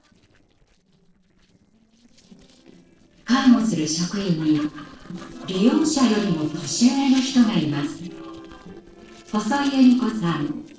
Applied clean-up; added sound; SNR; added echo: neural separator model SepFormer DNS4.